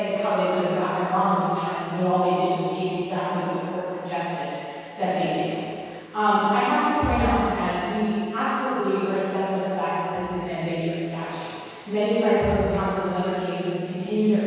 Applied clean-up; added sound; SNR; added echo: none; none; none; reverberation time 2.2 s.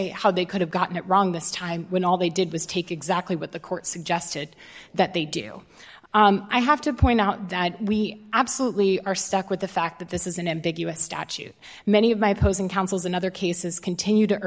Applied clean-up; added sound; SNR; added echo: none; none; none; none.